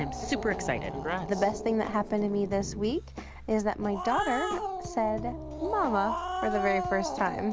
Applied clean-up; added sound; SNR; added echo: none; Growling; 6 dB; none.